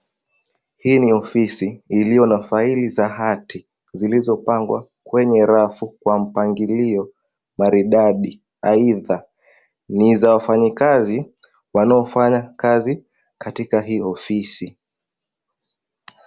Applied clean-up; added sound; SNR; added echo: none; none; none; none.